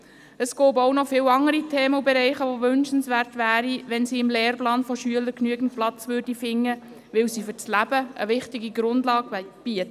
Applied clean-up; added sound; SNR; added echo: none; none; none; none.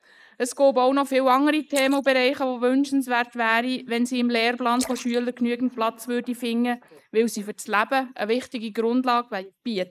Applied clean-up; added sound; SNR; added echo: neural mask model Resemble Enhance denoiser.